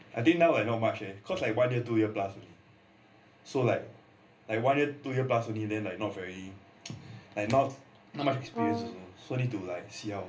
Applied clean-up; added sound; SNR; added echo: none; Brass instrument; 4 dB; reverberation time 0.3 s.